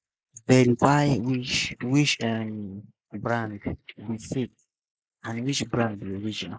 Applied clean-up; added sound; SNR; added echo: neural mask model Resemble Enhance denoiser.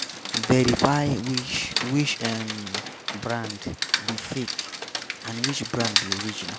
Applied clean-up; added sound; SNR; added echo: none; Rain; 3 dB; none.